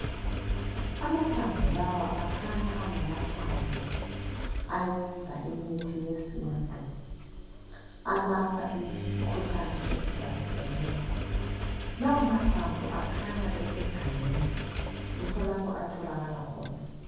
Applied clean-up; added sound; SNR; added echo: none; Engine; 0 dB; reverberation time 1.3 s.